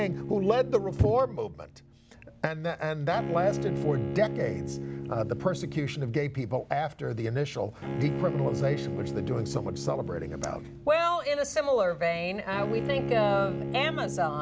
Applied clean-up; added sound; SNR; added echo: none; Bowed string instrument; 6 dB; none.